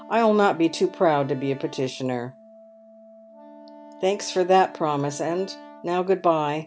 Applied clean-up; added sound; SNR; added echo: none; Organ + Wind instrument, woodwind instrument; 20 dB; none.